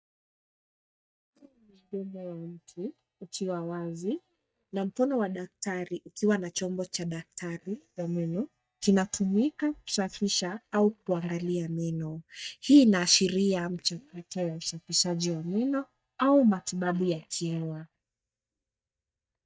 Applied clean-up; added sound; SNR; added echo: neural mask model DeepFilterNet 3.